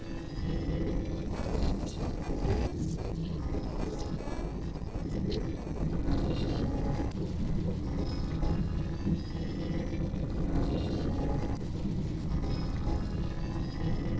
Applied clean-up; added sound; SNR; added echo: neural separator model SepFormer DNS4.